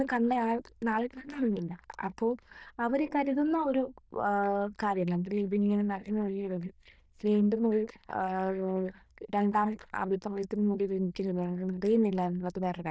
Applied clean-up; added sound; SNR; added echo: neural diffusion model UNIVERSE++.